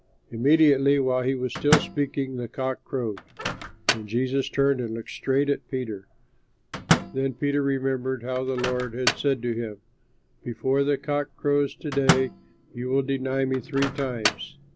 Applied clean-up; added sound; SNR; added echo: none; Microwave oven; 6 dB; none.